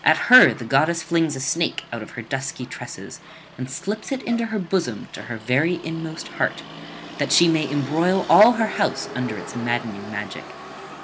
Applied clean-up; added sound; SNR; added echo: none; Motor vehicle (road); 16 dB; none.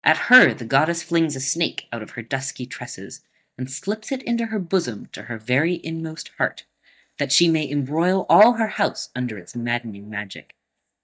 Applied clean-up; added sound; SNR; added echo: neural mask model DeepFilterNet 3.